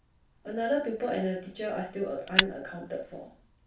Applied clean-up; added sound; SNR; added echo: none; Fire; 3 dB; reverberation time 0.3 s.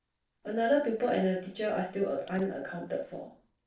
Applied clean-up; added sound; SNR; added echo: neural separator model SepFormer DNS4.